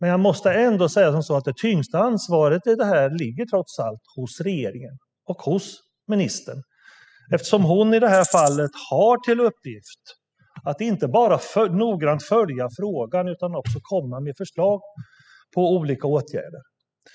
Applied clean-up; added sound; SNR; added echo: classical method spectral subtraction.